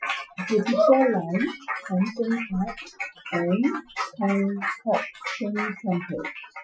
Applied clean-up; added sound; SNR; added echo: classical method Wiener filter.